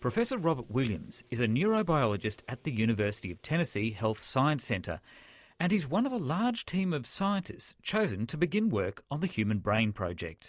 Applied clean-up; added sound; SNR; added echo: none; none; none; none.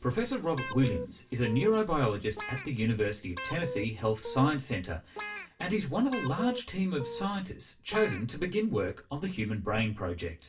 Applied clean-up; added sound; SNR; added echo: none; Guitar; 10 dB; reverberation time 0.2 s.